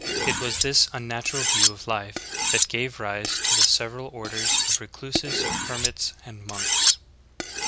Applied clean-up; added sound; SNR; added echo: none; Cutlery, silverware; -3 dB; none.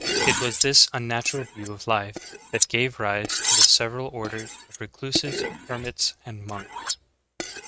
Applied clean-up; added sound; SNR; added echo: neural mask model RNNoise.